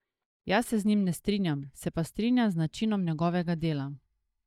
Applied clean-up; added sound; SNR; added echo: neural mask model DeepFilterNet 3.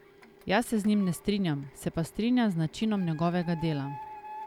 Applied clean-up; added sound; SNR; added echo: none; Printer; 18 dB; none.